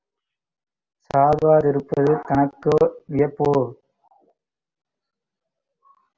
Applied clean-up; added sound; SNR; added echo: none; none; none; none.